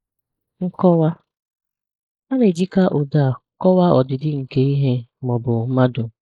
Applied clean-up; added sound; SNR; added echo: neural mask model Resemble Enhance denoiser.